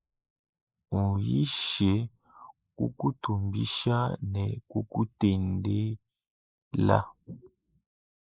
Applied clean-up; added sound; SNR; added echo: neural mask model Resemble Enhance denoiser.